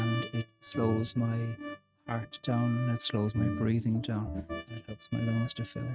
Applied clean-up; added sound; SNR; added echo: neural mask model RNNoise.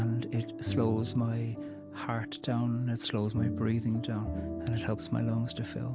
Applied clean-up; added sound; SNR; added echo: none; none; none; none.